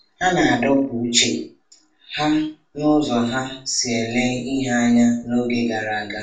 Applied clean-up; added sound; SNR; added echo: none; none; none; reverberation time 0.4 s.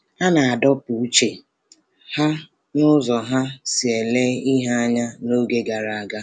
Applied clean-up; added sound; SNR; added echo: none; none; none; none.